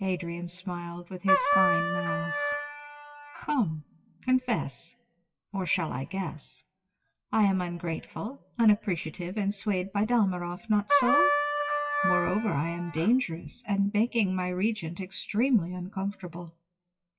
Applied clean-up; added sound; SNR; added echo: classical method WPE with log-MMSE.